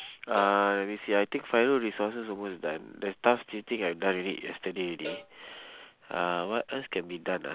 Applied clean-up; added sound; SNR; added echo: none; Cowbell; 17 dB; none.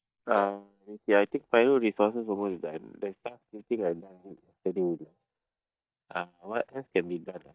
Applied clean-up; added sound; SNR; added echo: neural mask model DeepFilterNet 3.